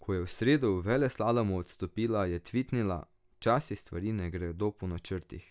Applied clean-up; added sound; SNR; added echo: none; none; none; none.